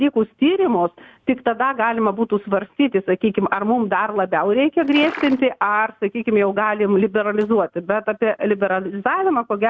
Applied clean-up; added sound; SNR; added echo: none; Liquid; 11 dB; none.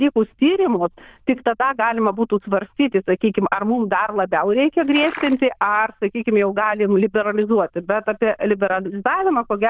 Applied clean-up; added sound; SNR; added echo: neural diffusion model UNIVERSE++.